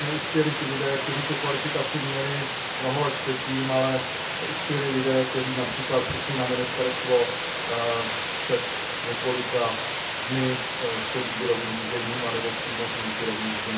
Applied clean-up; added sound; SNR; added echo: none; Water; -2 dB; reverberation time 0.3 s.